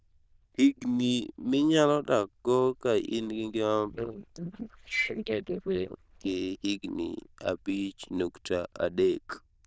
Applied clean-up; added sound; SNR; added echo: neural diffusion model UNIVERSE++.